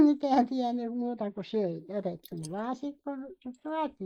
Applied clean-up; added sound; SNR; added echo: neural mask model Resemble Enhance denoiser.